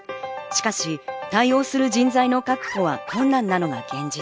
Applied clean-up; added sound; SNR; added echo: none; Bark; 13 dB; none.